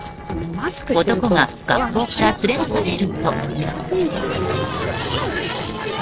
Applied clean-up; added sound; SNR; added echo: neural separator model SepFormer DNS4.